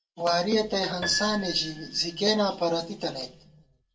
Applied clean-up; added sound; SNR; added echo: none; Piano; 13 dB; reverberation time 0.2 s.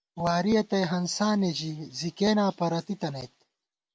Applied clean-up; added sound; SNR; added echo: none; none; none; none.